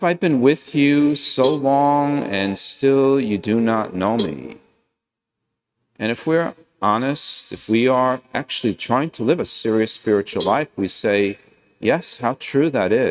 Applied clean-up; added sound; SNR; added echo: neural mask model RNNoise.